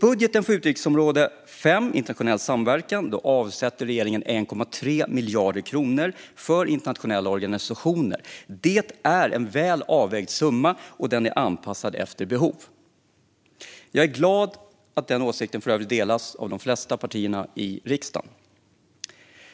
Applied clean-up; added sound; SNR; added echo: none; none; none; none.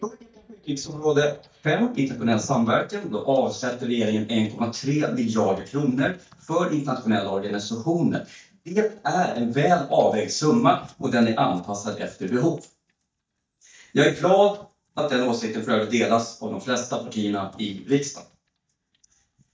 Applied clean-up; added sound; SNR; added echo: neural mask model DeepFilterNet 3.